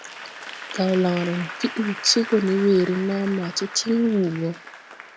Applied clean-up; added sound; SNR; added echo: none; Applause / Crowd; 13 dB; none.